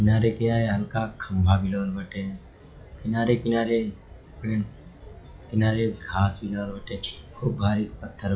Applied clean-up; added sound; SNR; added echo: classical method log-MMSE.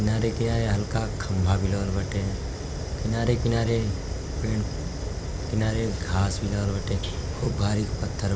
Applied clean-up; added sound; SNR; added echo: none; Fire; 4 dB; none.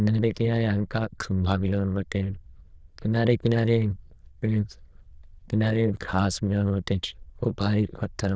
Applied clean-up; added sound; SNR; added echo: neural diffusion model UNIVERSE++.